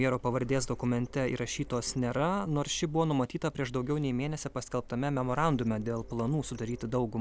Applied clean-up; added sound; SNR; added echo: none; Printer; 16 dB; none.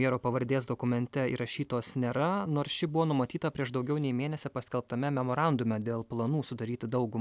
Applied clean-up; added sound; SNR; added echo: none; none; none; none.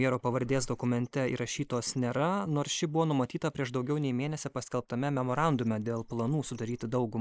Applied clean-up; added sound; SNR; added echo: neural mask model Resemble Enhance denoiser.